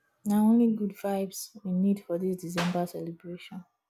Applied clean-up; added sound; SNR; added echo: none; Clapping; 9 dB; none.